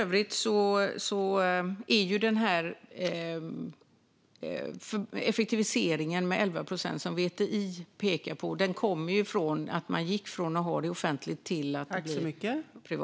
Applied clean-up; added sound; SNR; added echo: none; none; none; none.